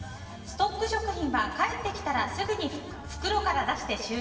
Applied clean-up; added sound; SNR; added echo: none; none; none; reverberation time 1.2 s.